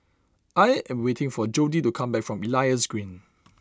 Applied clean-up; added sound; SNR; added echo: none; none; none; none.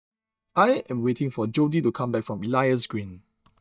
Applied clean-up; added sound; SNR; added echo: neural mask model DeepFilterNet 3.